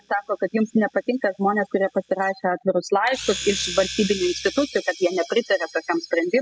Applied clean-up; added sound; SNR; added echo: classical method spectral subtraction.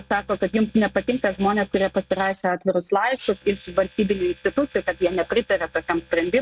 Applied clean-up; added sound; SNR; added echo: neural mask model RNNoise.